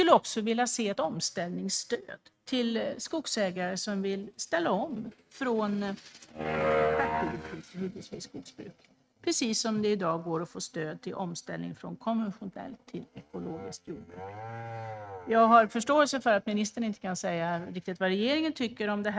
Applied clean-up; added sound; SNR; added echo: neural mask model RNNoise.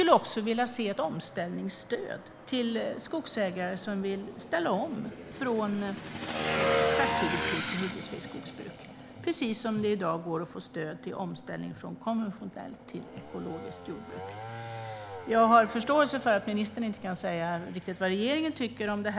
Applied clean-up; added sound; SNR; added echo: none; Motorcycle / Engine; 7 dB; none.